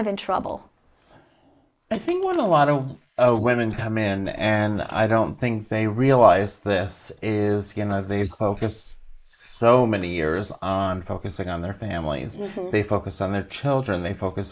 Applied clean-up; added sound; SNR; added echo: neural mask model Resemble Enhance denoiser.